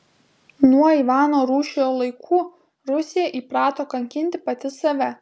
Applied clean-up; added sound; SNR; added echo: none; none; none; none.